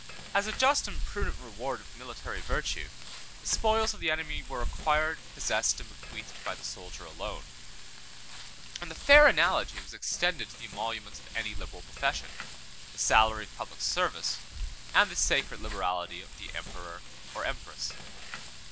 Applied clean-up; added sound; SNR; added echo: none; Frying (food); 15 dB; none.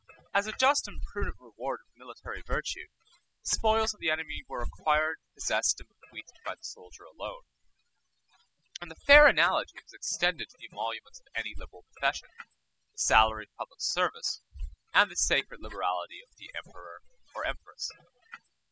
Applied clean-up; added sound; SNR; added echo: classical method spectral subtraction.